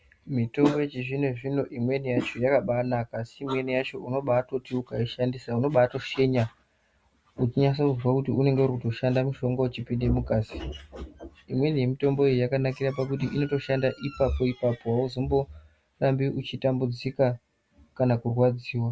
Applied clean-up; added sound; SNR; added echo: none; none; none; none.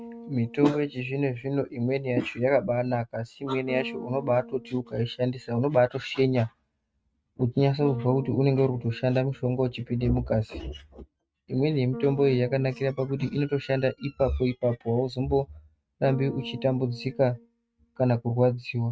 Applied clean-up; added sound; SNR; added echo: neural mask model RNNoise.